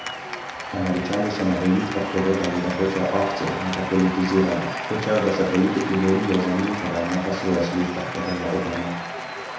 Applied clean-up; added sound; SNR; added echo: none; Applause / Cheering; 7 dB; reverberation time 1.0 s.